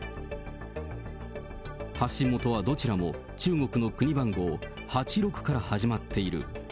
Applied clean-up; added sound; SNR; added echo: none; none; none; none.